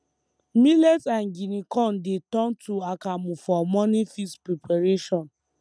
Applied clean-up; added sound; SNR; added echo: none; none; none; none.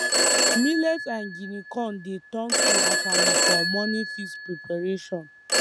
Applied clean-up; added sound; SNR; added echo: none; Telephone; -5 dB; none.